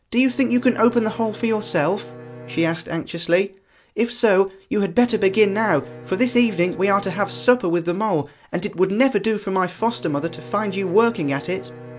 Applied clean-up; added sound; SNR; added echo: none; Bowed string instrument; 19 dB; none.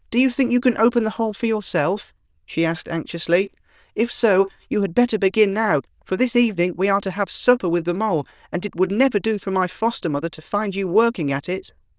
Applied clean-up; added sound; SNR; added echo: neural diffusion model UNIVERSE++.